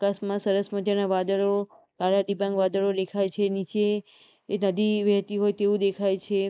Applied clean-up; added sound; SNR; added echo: neural mask model Resemble Enhance denoiser.